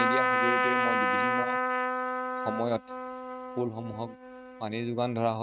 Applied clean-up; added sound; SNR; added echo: neural mask model RNNoise.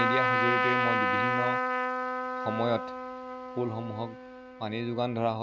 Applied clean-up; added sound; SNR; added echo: none; Trumpet; -3 dB; none.